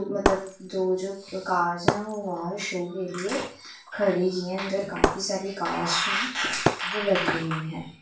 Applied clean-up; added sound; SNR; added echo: none; Shatter; 5 dB; reverberation time 0.3 s.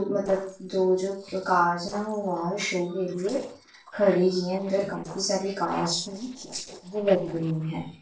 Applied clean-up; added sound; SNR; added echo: neural separator model SepFormer DNS4.